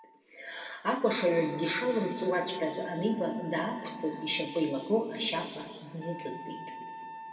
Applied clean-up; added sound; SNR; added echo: none; Wind instrument, woodwind instrument; 14 dB; reverberation time 2.0 s.